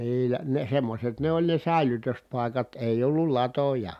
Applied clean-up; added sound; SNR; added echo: none; none; none; none.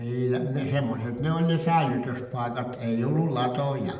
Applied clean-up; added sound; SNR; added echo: none; none; none; reverberation time 0.7 s.